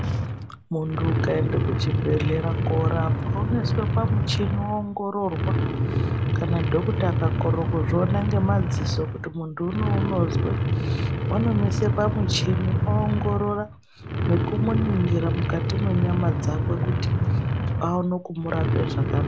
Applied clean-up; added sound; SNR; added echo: none; Truck; -4 dB; none.